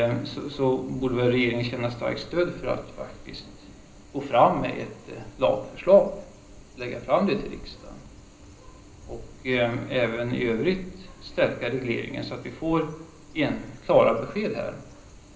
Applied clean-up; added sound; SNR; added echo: none; Bird; 20 dB; reverberation time 0.5 s.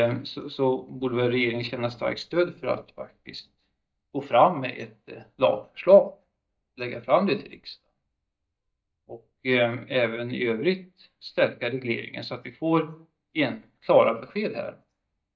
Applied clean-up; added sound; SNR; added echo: neural mask model DeepFilterNet 3.